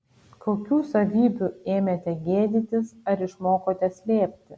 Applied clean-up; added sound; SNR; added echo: none; none; none; none.